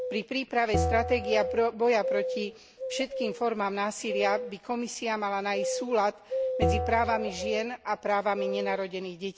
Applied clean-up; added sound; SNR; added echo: none; Bell + Bird vocalization, bird call, bird song; 4 dB; none.